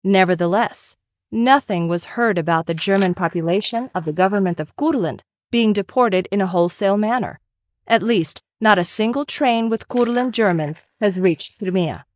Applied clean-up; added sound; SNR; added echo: neural mask model DeepFilterNet 3.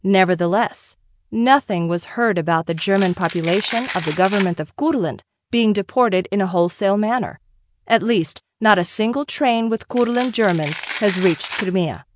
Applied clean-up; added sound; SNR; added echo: none; Domestic sounds, home sounds; 10 dB; none.